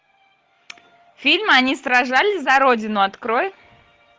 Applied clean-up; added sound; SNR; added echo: none; none; none; none.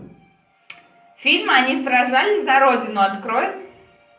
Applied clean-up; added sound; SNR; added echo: none; none; none; reverberation time 0.6 s.